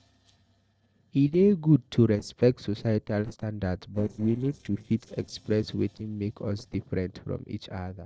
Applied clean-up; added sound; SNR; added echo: neural separator model SepFormer DNS4.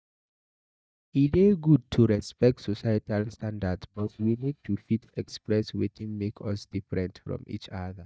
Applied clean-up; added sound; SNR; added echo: neural mask model DeepFilterNet 3.